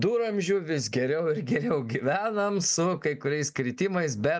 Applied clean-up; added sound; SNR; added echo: none; none; none; none.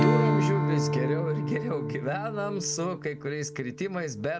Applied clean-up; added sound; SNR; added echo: none; Strum; -3 dB; none.